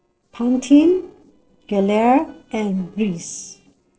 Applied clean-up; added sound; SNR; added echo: neural separator model SepFormer DNS4.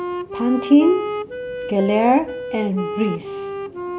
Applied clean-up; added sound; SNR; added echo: none; Wind instrument, woodwind instrument; 7 dB; none.